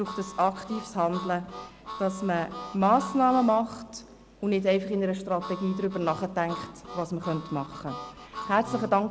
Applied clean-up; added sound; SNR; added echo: none; Harmonica; 13 dB; none.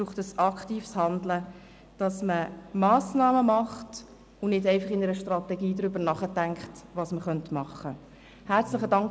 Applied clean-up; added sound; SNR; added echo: none; none; none; none.